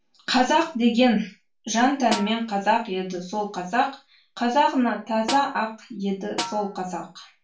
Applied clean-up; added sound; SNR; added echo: none; Snare drum; 11 dB; reverberation time 0.3 s.